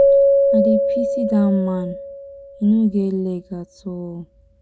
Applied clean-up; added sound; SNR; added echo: none; Keyboard (musical); -2 dB; none.